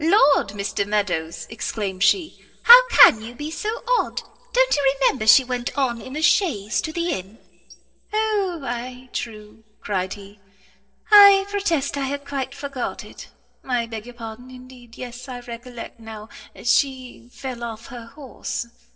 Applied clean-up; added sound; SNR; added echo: neural separator model SepFormer DNS4.